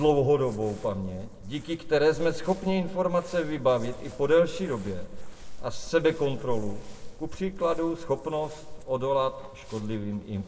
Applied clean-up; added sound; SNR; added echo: none; Crumpling, crinkling; 9 dB; reverberation time 1.3 s.